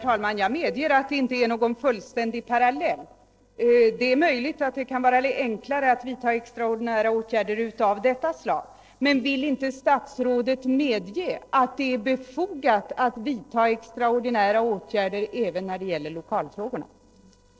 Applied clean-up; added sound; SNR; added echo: neural separator model SepFormer DNS4.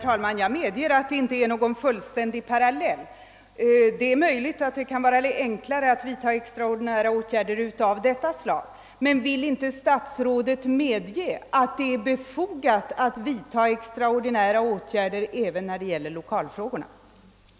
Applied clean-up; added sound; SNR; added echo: none; none; none; none.